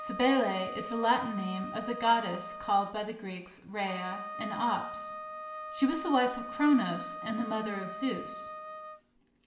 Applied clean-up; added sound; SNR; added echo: none; Wind instrument, woodwind instrument; 10 dB; reverberation time 1.0 s.